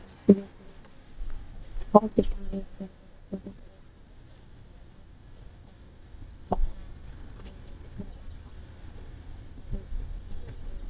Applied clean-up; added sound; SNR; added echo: neural mask model DeepFilterNet 3.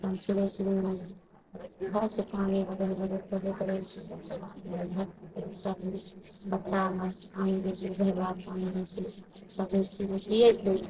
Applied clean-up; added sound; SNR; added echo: neural separator model SepFormer DNS4.